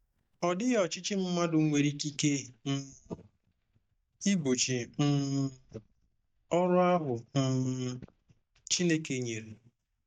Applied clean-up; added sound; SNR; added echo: neural mask model DeepFilterNet 3.